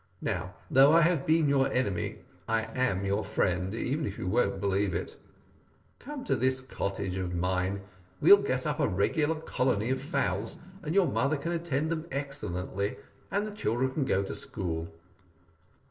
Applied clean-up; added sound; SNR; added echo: neural separator model SepFormer DNS4.